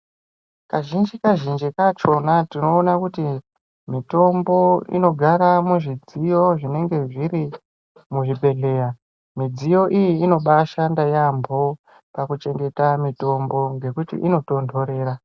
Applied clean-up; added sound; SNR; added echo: none; none; none; none.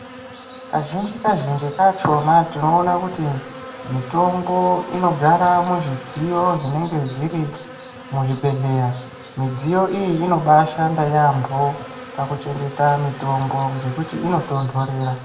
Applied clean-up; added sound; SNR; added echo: none; Insect; 15 dB; reverberation time 0.7 s.